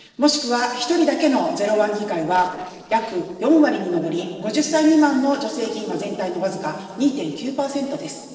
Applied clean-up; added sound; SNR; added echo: neural separator model SepFormer DNS4.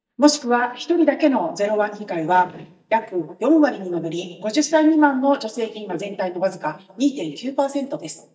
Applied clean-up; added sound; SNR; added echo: neural mask model DeepFilterNet 3.